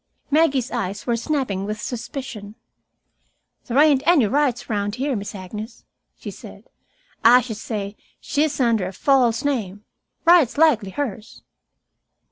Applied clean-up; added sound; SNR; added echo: none; none; none; none.